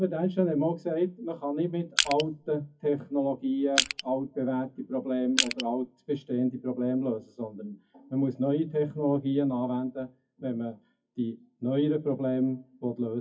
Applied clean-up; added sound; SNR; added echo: classical method WPE with log-MMSE.